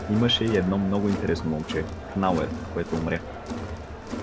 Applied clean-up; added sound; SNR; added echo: none; Crowd; 7 dB; none.